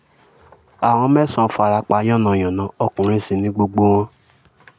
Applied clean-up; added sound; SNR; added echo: none; none; none; none.